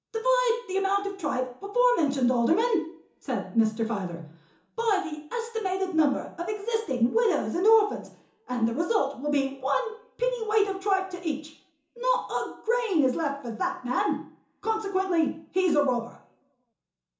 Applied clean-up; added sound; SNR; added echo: none; none; none; reverberation time 0.7 s.